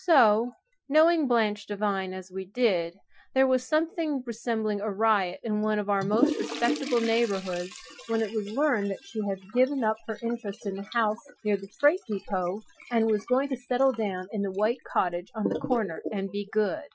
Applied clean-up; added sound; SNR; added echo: classical method Wiener filter.